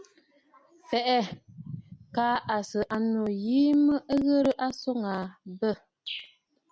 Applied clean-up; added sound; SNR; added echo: none; none; none; none.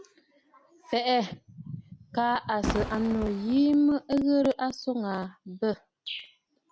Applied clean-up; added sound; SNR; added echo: none; Fireworks; 6 dB; none.